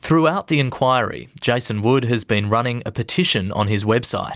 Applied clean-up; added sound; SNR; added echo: none; none; none; none.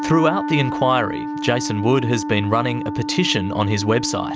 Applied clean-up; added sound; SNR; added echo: none; Wind instrument, woodwind instrument; 6 dB; none.